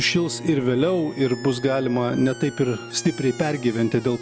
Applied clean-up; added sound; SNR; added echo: none; Squeak + Bowed string instrument; 15 dB; none.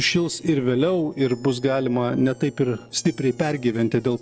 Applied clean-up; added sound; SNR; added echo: neural separator model SepFormer DNS4.